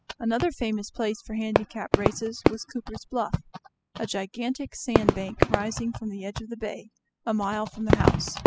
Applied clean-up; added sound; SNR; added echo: classical method spectral subtraction.